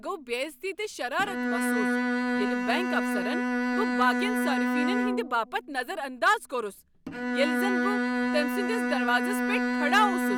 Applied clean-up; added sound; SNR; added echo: none; Bowed string instrument; -2 dB; none.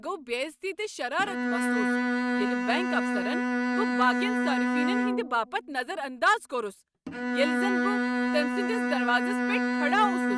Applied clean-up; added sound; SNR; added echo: neural mask model RNNoise.